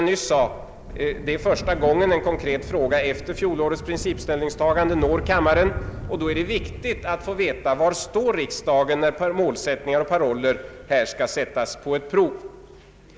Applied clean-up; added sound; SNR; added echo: none; Thunder; 13 dB; none.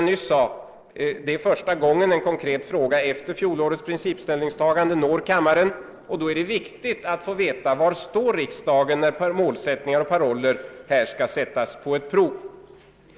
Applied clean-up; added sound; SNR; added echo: neural separator model SepFormer DNS4.